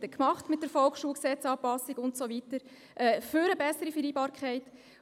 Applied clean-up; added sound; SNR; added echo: none; none; none; none.